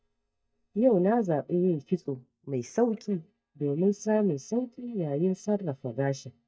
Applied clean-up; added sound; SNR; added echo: neural mask model DeepFilterNet 3.